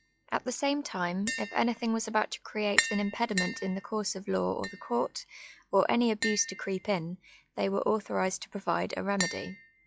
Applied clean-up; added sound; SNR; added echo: classical method log-MMSE.